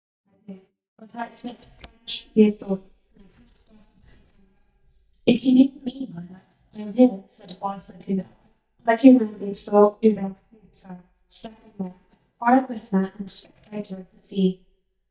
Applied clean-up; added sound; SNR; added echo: neural mask model DeepFilterNet 3.